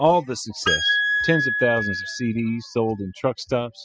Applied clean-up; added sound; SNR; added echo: classical method spectral subtraction.